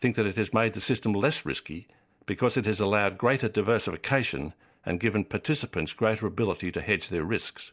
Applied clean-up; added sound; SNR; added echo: none; none; none; none.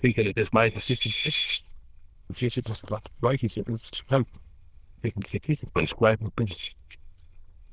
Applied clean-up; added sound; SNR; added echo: neural diffusion model UNIVERSE++.